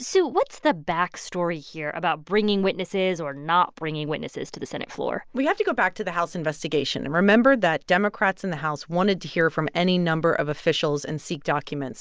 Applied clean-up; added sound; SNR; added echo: none; none; none; none.